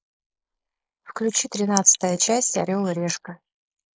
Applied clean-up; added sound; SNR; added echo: neural mask model Resemble Enhance denoiser.